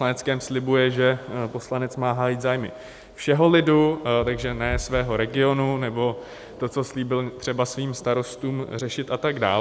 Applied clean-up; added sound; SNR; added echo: none; none; none; none.